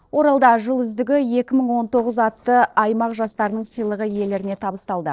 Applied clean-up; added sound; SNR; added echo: neural separator model SepFormer DNS4.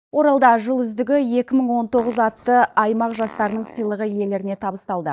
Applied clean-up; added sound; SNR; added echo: neural mask model DeepFilterNet 3.